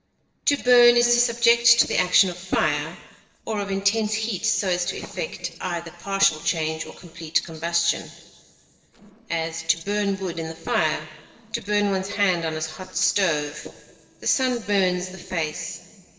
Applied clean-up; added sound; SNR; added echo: neural separator model SepFormer DNS4.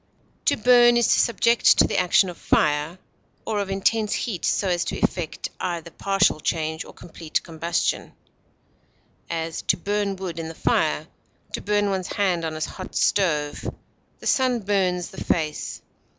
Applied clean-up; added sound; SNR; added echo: none; none; none; none.